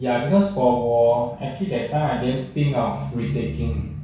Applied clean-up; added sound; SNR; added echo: none; none; none; reverberation time 0.6 s.